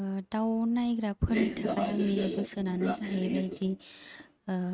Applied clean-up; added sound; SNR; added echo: neural mask model RNNoise.